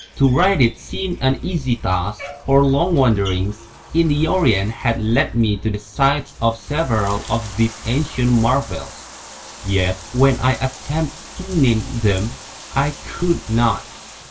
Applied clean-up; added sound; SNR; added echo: none; Bathtub (filling or washing); 19 dB; reverberation time 0.2 s.